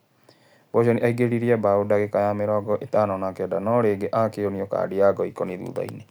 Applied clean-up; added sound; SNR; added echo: none; none; none; none.